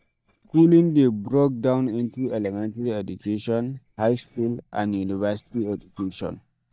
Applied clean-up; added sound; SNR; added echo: neural mask model DeepFilterNet 3.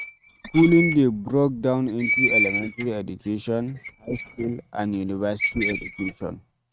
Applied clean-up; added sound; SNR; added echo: neural mask model RNNoise.